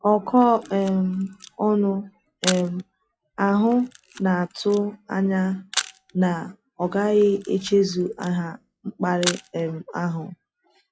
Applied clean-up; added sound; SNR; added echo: classical method log-MMSE.